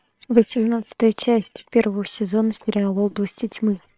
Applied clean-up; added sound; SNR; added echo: neural separator model SepFormer WHAM!.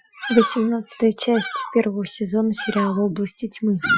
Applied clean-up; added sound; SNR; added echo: classical method Wiener filter.